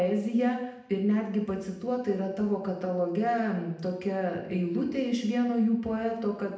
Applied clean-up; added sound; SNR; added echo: none; none; none; reverberation time 0.8 s.